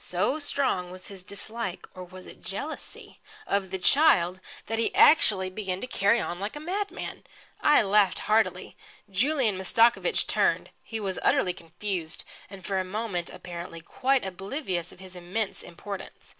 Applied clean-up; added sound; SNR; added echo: none; none; none; none.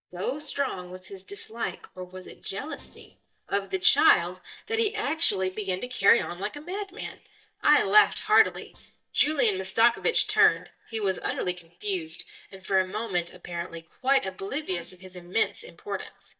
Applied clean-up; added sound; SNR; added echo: neural mask model DeepFilterNet 3.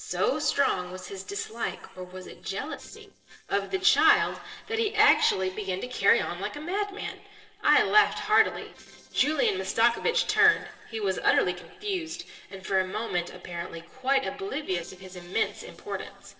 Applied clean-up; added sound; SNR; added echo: neural separator model SepFormer DNS4.